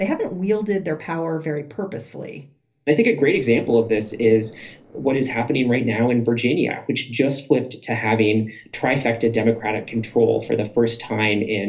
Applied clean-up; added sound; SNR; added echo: neural separator model SepFormer DNS4.